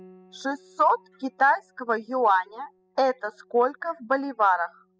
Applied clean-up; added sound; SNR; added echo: classical method spectral subtraction.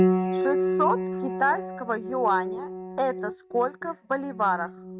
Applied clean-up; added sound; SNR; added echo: neural mask model RNNoise.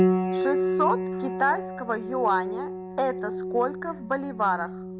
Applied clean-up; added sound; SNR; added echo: none; Piano; 0 dB; none.